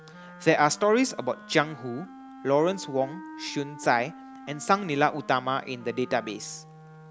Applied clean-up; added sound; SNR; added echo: none; Wind instrument, woodwind instrument; 18 dB; none.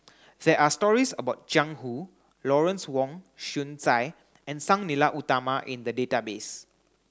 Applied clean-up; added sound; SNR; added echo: none; none; none; none.